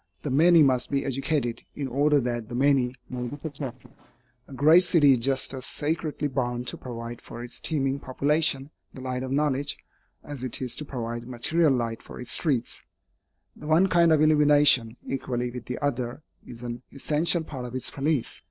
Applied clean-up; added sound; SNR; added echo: neural separator model SepFormer DNS4.